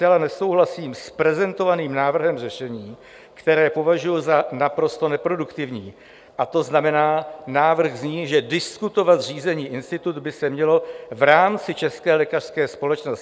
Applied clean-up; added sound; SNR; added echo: none; none; none; none.